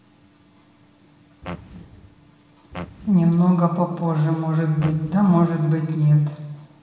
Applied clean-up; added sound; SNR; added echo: none; Fart; 16 dB; reverberation time 1.3 s.